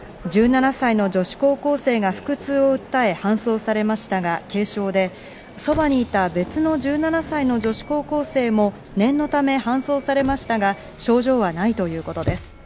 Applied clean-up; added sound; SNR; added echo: none; Motor vehicle (road); 18 dB; none.